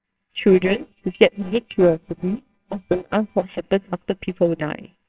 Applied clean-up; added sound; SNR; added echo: neural separator model SepFormer WHAMR!.